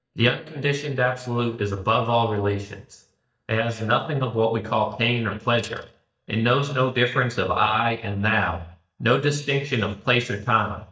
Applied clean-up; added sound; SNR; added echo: neural mask model DeepFilterNet 3.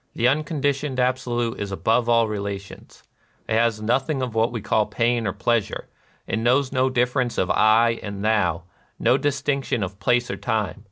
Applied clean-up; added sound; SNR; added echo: none; none; none; none.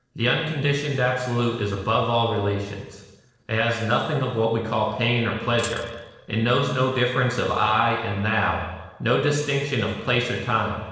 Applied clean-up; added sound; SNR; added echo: neural separator model SepFormer DNS4.